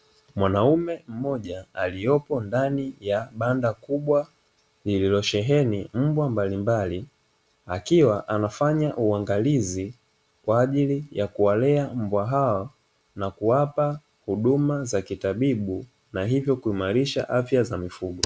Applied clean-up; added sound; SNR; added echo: none; none; none; none.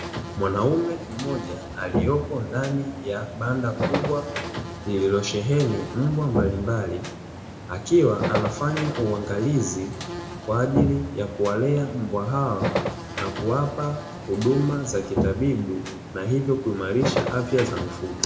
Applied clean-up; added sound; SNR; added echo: none; Buzz; 5 dB; reverberation time 0.6 s.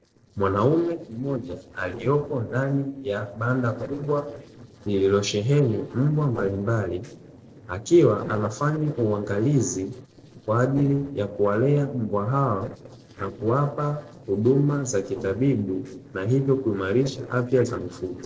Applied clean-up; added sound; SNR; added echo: neural separator model SepFormer DNS4.